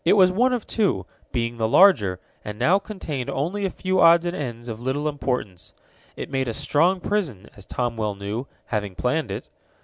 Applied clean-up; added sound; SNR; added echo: none; none; none; none.